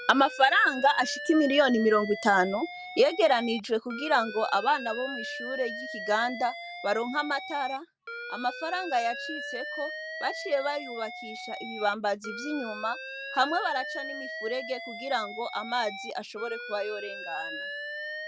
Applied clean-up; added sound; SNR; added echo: none; Alarm; 10 dB; none.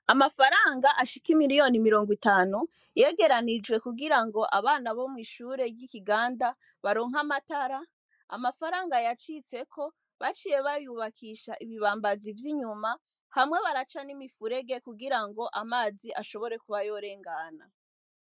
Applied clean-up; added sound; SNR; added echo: neural mask model Resemble Enhance denoiser.